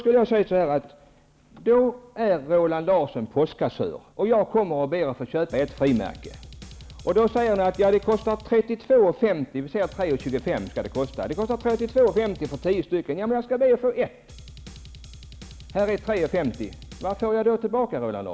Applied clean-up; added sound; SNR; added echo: none; Drum kit; 18 dB; none.